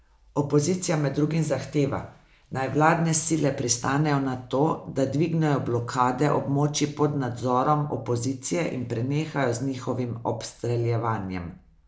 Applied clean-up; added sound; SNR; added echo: none; none; none; none.